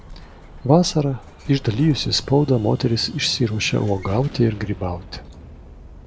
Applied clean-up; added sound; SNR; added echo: none; Explosion; 17 dB; none.